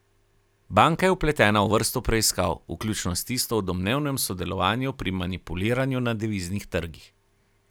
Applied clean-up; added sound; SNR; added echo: none; none; none; none.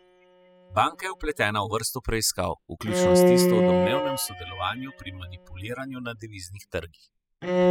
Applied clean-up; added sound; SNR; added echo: classical method spectral subtraction.